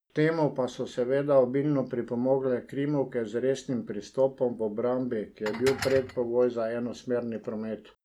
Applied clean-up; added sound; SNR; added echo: none; Dishes, pots, and pans; 11 dB; none.